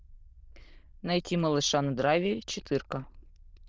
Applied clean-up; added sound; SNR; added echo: neural diffusion model UNIVERSE++.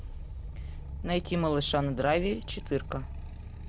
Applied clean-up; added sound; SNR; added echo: none; Motorcycle; 7 dB; none.